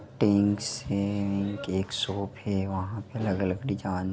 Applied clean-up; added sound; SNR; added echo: none; none; none; none.